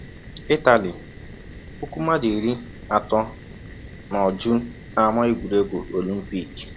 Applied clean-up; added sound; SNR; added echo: none; Fire; 15 dB; none.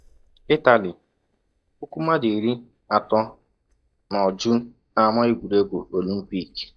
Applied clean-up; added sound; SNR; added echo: neural mask model DeepFilterNet 3.